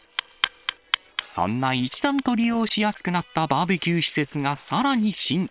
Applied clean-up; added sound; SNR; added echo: neural separator model SepFormer WHAM!.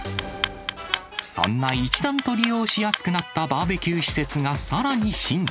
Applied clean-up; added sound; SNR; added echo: none; Clock; 8 dB; none.